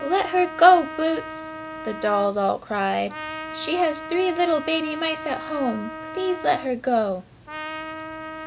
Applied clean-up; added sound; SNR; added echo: none; Trumpet; 12 dB; none.